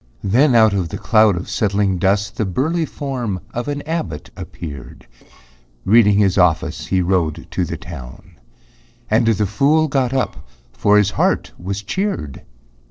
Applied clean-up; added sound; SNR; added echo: neural separator model SepFormer DNS4.